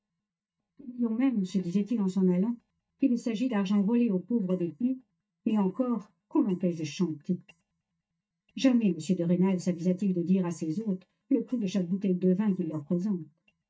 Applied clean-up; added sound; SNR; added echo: neural mask model DeepFilterNet 3.